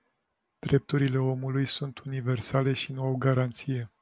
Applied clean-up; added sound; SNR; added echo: none; none; none; none.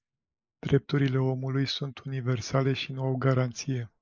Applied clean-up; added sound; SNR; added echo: neural mask model Resemble Enhance denoiser.